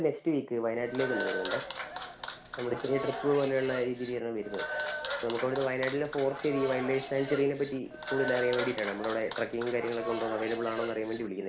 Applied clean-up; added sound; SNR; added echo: none; Applause / Clapping; 5 dB; reverberation time 0.4 s.